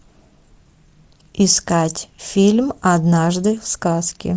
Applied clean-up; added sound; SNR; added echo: none; none; none; none.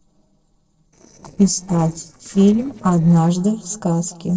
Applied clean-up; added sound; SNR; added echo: neural separator model SepFormer DNS4.